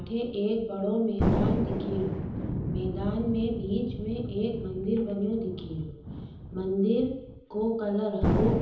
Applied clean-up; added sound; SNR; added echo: none; Thunder; 2 dB; reverberation time 1.3 s.